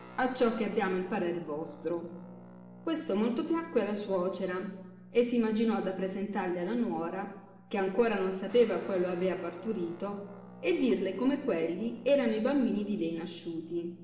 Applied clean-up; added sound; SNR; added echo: none; Guitar; 19 dB; reverberation time 1.1 s.